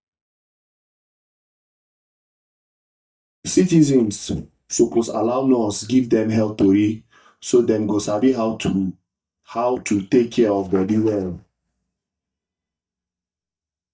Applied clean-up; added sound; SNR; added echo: neural mask model DeepFilterNet 3.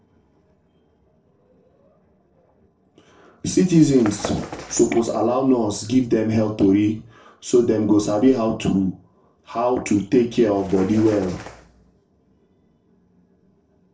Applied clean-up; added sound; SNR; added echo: neural separator model SepFormer DNS4.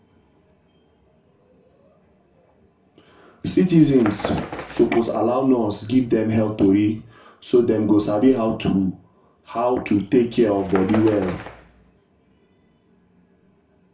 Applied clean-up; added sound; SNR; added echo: none; Bird; 13 dB; reverberation time 0.3 s.